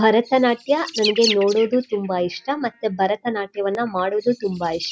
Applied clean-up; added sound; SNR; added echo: none; Bird; 12 dB; none.